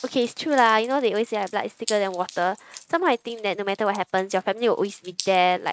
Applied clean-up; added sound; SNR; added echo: neural mask model RNNoise.